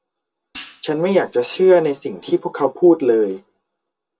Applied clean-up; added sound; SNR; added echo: none; Hi-hat; 18 dB; reverberation time 0.2 s.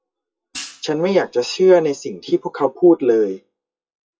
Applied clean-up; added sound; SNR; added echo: classical method WPE with log-MMSE.